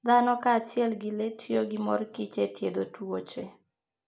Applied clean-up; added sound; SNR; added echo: none; none; none; none.